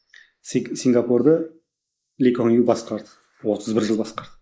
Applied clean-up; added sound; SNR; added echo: neural mask model Resemble Enhance denoiser.